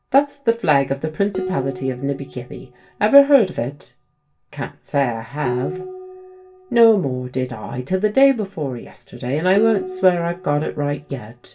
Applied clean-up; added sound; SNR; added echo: none; Dishes, pots, and pans; 13 dB; reverberation time 0.2 s.